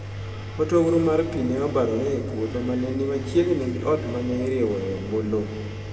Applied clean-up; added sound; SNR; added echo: none; Engine; 9 dB; reverberation time 1.7 s.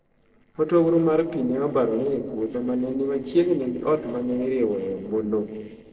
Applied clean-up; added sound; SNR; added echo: neural separator model SepFormer DNS4.